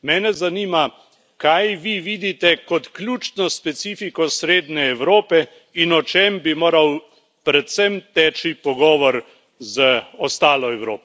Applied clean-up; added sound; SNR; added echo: none; none; none; none.